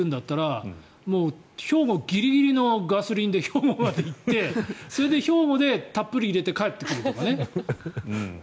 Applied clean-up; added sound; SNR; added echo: none; none; none; none.